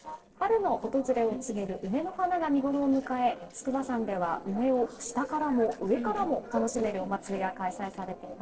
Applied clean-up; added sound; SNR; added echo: neural separator model SepFormer DNS4.